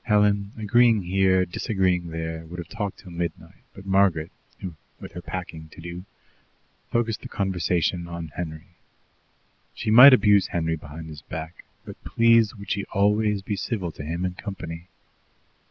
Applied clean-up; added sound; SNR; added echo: none; none; none; none.